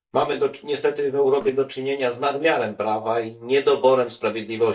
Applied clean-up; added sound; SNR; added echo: neural mask model DeepFilterNet 3.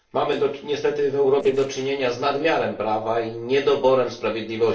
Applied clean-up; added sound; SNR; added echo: neural separator model SepFormer DNS4.